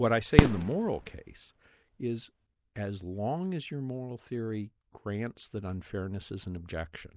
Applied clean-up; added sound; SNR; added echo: none; Fireworks; -5 dB; none.